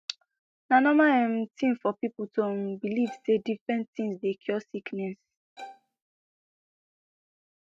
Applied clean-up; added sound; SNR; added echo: neural mask model RNNoise.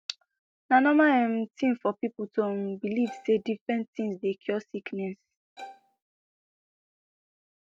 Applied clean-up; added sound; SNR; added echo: none; Bowed string instrument; 17 dB; none.